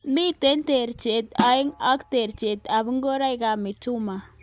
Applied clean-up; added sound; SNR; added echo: none; Snare drum; 10 dB; none.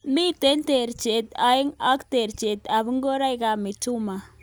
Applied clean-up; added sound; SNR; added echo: none; none; none; none.